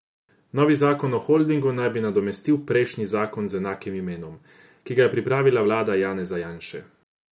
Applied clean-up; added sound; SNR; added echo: none; none; none; none.